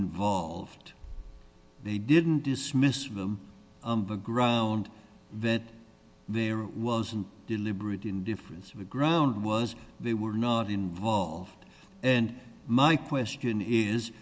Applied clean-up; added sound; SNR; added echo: none; none; none; none.